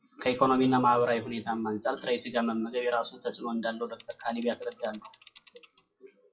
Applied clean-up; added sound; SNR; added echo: classical method WPE with log-MMSE.